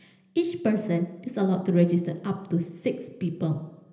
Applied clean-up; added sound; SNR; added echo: none; none; none; reverberation time 1.4 s.